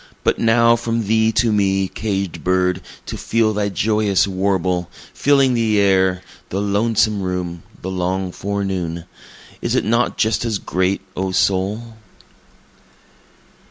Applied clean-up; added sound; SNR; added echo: none; none; none; none.